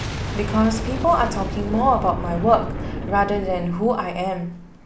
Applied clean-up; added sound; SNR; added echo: none; Boom; 6 dB; none.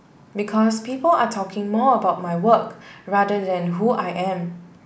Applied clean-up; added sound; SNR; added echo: none; none; none; none.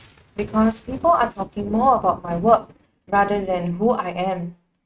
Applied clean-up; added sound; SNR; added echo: neural mask model RNNoise.